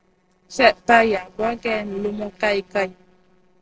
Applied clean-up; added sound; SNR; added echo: neural separator model SepFormer DNS4.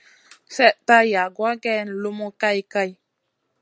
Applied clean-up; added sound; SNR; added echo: none; none; none; none.